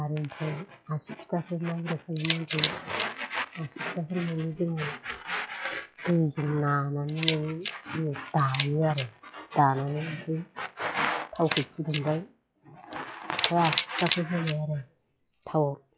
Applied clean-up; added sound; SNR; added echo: classical method log-MMSE.